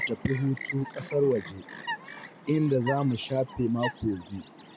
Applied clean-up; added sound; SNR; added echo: none; Chirp, tweet; 11 dB; none.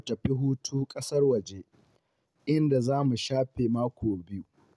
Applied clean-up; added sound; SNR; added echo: none; none; none; none.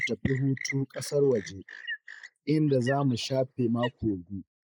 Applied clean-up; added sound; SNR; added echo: neural mask model Resemble Enhance denoiser.